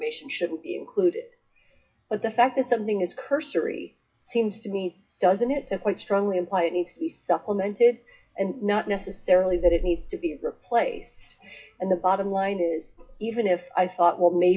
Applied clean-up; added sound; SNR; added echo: classical method WPE with log-MMSE.